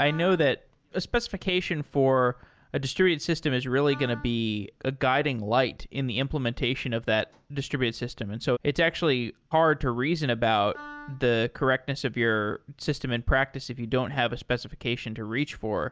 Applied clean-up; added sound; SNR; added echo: none; Wind instrument, woodwind instrument; 18 dB; none.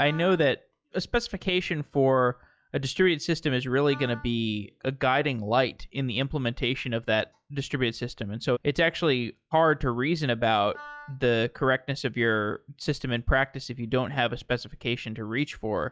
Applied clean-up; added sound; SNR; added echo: classical method log-MMSE.